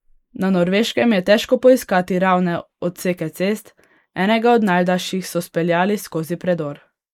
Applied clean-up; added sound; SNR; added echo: neural mask model Resemble Enhance denoiser.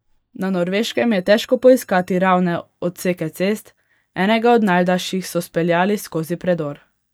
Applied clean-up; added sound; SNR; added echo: neural mask model DeepFilterNet 3.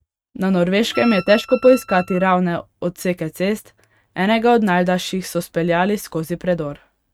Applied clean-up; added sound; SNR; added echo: neural mask model RNNoise.